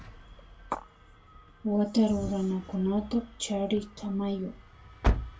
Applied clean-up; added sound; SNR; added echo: none; Engine starting; 6 dB; reverberation time 0.2 s.